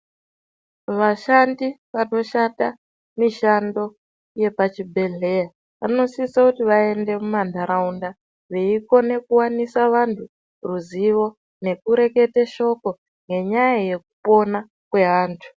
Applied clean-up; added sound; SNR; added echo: none; none; none; none.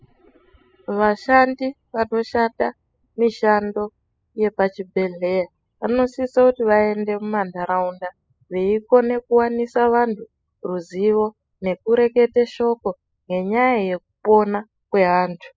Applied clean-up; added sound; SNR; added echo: classical method spectral subtraction.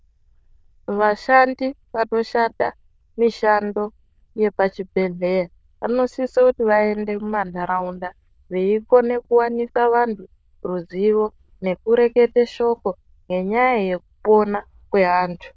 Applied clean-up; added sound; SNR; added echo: neural diffusion model UNIVERSE++.